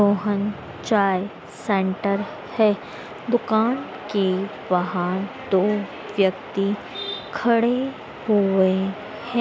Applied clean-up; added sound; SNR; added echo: none; none; none; none.